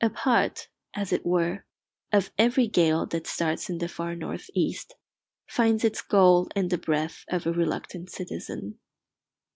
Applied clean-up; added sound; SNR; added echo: none; none; none; none.